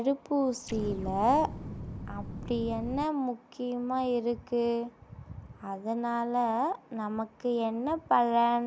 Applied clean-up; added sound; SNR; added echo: none; Explosion; 9 dB; none.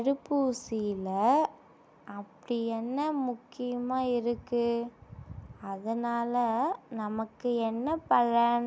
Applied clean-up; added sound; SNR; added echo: none; none; none; none.